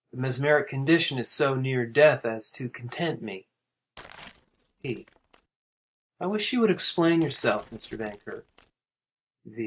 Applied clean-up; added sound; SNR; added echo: neural mask model RNNoise.